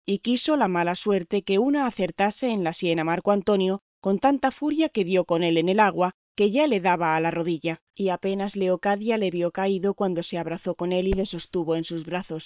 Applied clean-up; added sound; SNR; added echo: neural separator model SepFormer WHAM!.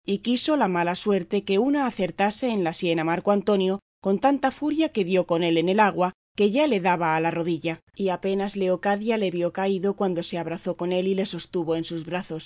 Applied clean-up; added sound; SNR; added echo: none; none; none; none.